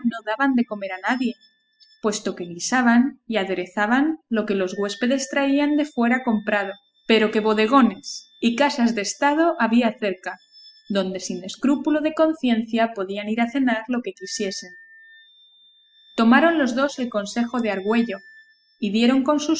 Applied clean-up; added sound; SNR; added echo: classical method spectral subtraction.